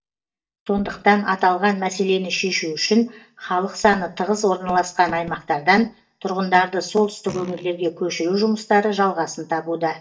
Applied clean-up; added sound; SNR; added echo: neural mask model DeepFilterNet 3.